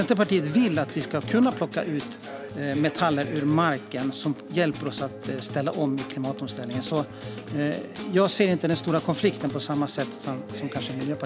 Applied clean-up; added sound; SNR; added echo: none; Acoustic guitar; 10 dB; none.